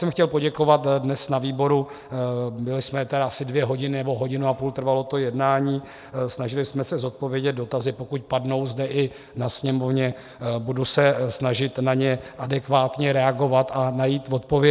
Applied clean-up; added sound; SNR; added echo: none; none; none; none.